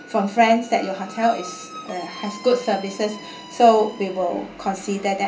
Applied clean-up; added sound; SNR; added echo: none; Squeak; 19 dB; reverberation time 0.3 s.